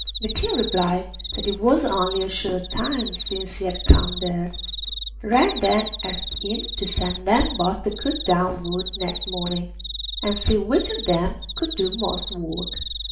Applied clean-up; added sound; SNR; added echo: none; Cricket; 8 dB; reverberation time 0.5 s.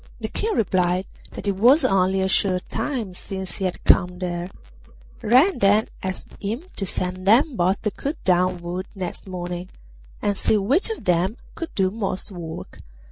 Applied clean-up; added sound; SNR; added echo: none; none; none; none.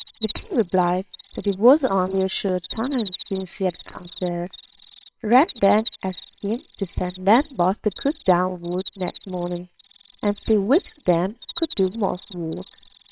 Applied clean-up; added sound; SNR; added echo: neural separator model SepFormer WHAMR!.